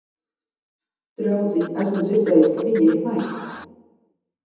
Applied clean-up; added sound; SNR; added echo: none; Scratching (performance technique); 17 dB; reverberation time 1.1 s.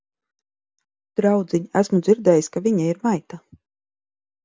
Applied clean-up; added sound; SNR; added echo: none; none; none; none.